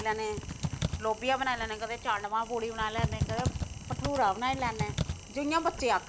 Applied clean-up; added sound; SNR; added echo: none; Typing; 4 dB; none.